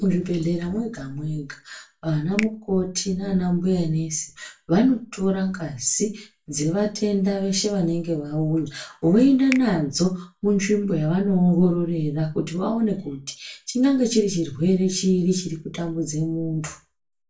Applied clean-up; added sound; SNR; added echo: none; Finger snapping; 18 dB; reverberation time 0.2 s.